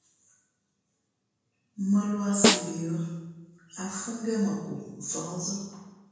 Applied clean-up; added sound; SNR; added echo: none; Snare drum; -4 dB; reverberation time 1.0 s.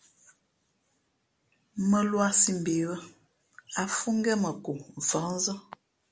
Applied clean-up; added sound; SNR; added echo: none; none; none; none.